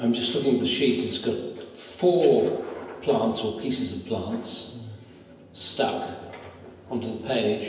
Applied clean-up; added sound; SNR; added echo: none; none; none; reverberation time 1.0 s.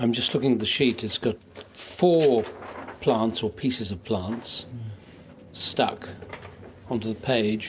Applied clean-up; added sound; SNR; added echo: none; none; none; none.